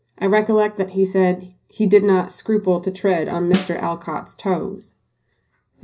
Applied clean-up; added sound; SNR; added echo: none; Snare drum; 10 dB; reverberation time 0.5 s.